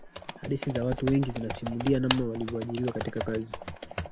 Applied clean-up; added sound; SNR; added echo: none; Computer keyboard; 4 dB; none.